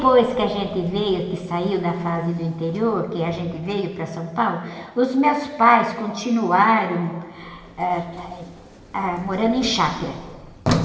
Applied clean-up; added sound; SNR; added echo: none; Sliding door; 13 dB; reverberation time 1.3 s.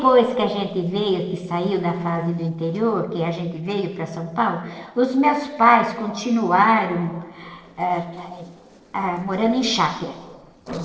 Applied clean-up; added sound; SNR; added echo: neural separator model SepFormer DNS4.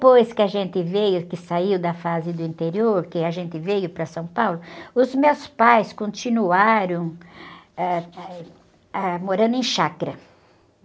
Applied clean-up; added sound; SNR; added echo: none; none; none; none.